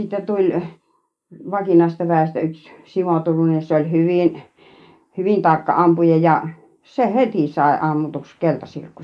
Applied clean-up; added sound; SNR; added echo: neural mask model Resemble Enhance denoiser.